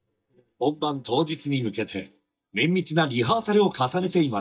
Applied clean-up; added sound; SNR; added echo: neural mask model DeepFilterNet 3.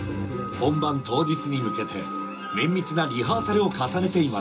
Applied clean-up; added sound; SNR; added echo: none; Screech / Glass; 10 dB; reverberation time 0.2 s.